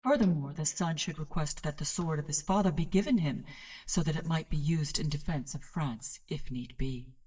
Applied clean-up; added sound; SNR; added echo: neural mask model DeepFilterNet 3.